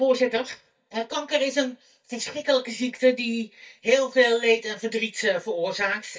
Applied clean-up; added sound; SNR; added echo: neural mask model DeepFilterNet 3.